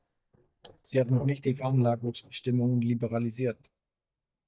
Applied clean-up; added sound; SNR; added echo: neural mask model DeepFilterNet 3.